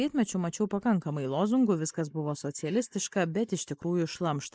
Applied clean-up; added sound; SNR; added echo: neural mask model Resemble Enhance denoiser.